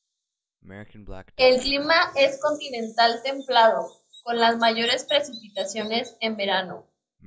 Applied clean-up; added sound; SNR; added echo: classical method log-MMSE.